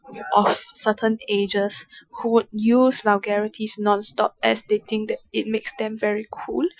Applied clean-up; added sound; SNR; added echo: classical method Wiener filter.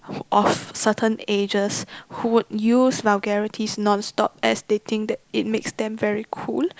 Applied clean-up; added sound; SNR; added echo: none; none; none; none.